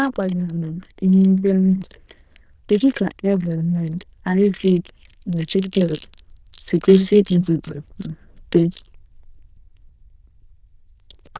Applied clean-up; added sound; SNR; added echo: neural diffusion model UNIVERSE++.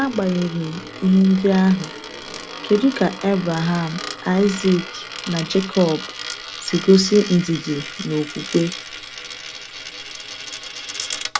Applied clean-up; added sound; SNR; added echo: none; Coin (dropping); 11 dB; none.